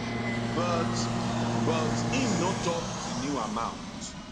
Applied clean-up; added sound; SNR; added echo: none; Bowed string instrument + Fixed-wing aircraft, airplane; -3 dB; none.